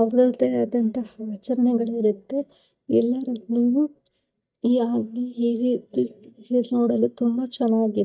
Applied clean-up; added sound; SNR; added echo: neural mask model DeepFilterNet 3.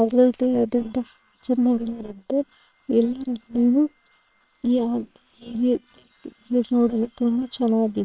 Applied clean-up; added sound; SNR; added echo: neural separator model SepFormer WHAM!.